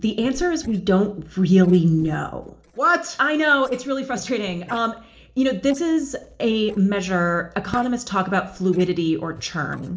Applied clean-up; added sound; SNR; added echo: neural separator model SepFormer DNS4.